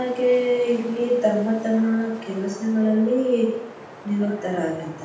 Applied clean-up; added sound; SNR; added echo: none; Wind; 18 dB; reverberation time 0.8 s.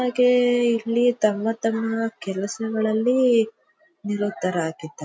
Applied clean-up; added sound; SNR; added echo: none; none; none; none.